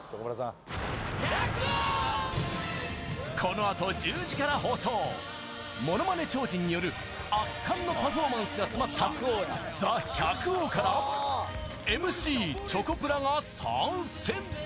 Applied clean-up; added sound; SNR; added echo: none; none; none; none.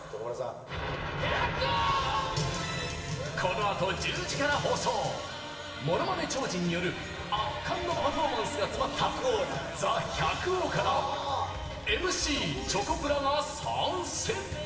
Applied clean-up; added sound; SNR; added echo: none; none; none; reverberation time 2.6 s.